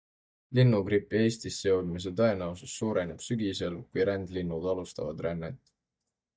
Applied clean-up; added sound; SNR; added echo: neural mask model DeepFilterNet 3.